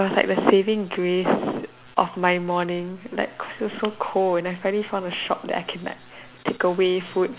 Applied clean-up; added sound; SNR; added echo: none; none; none; none.